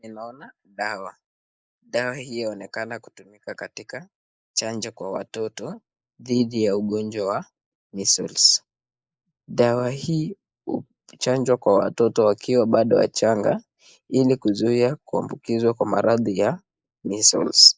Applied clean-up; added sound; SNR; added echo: neural mask model Resemble Enhance denoiser.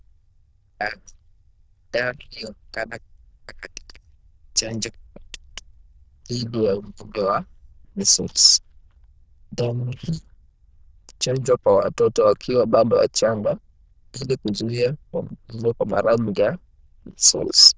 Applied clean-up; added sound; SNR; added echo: neural diffusion model UNIVERSE++.